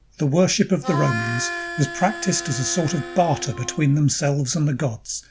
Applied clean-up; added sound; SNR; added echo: none; Harmonica; 9 dB; none.